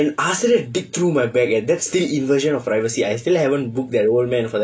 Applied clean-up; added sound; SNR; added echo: none; none; none; none.